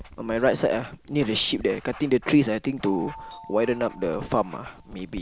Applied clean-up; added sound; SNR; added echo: none; Doorbell + Writing; 18 dB; none.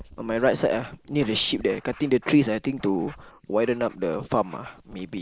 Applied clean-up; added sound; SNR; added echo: neural mask model Resemble Enhance denoiser.